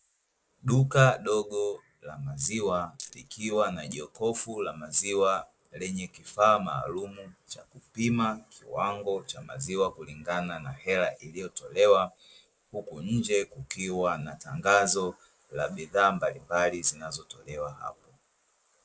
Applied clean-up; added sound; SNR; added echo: neural mask model Resemble Enhance denoiser.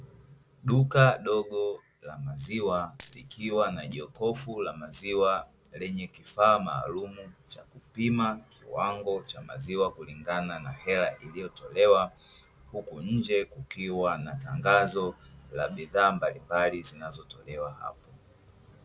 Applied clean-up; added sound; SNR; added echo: none; Coin (dropping); 14 dB; none.